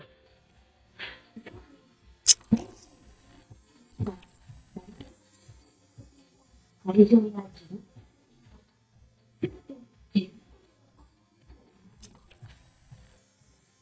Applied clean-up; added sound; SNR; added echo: neural mask model DeepFilterNet 3.